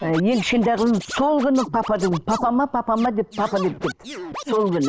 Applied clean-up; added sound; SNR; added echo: neural mask model Resemble Enhance denoiser.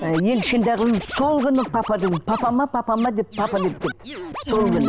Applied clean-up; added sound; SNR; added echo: none; Scratching (performance technique); 13 dB; none.